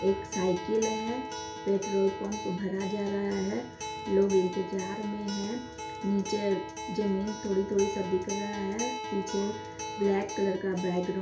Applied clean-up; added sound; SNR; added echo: none; Acoustic guitar; 8 dB; reverberation time 0.4 s.